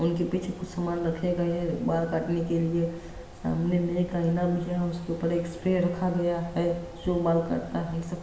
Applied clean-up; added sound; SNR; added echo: none; Mechanisms; 16 dB; reverberation time 1.0 s.